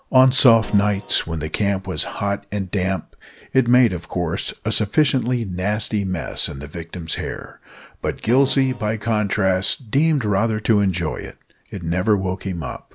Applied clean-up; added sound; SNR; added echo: none; Keyboard (musical); 17 dB; none.